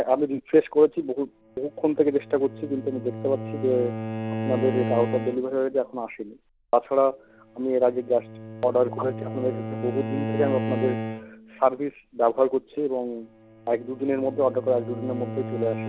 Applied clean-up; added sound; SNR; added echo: none; Bowed string instrument; 9 dB; none.